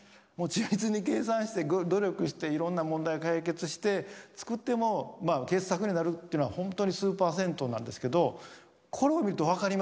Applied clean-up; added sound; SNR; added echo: none; none; none; none.